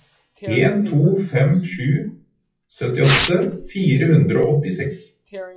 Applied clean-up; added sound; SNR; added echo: classical method WPE with log-MMSE.